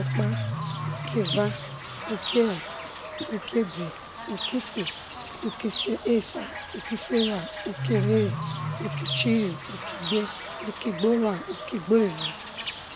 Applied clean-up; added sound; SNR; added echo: none; Bird / Fowl; 4 dB; none.